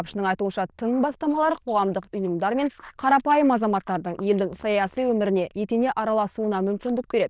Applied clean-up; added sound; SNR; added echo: neural diffusion model UNIVERSE++.